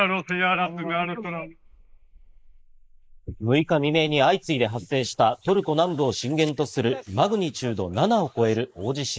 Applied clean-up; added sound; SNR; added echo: neural mask model Resemble Enhance denoiser.